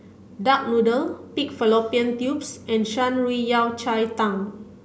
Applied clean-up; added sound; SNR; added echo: none; none; none; none.